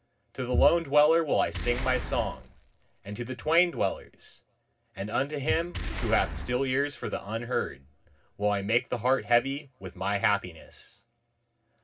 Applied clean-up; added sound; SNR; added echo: none; Boom; 9 dB; reverberation time 0.4 s.